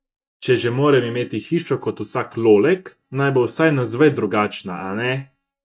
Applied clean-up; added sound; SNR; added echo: neural mask model DeepFilterNet 3.